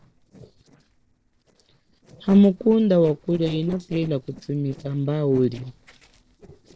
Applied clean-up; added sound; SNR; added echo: neural separator model SepFormer DNS4.